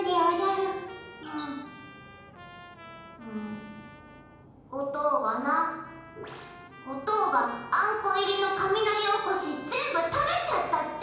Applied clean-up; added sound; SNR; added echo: none; Trumpet; 18 dB; reverberation time 1.0 s.